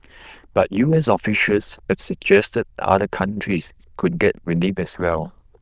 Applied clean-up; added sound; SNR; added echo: neural diffusion model UNIVERSE++.